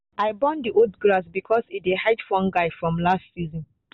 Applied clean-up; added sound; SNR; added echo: none; none; none; none.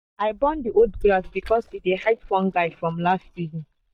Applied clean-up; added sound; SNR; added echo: neural mask model DeepFilterNet 3.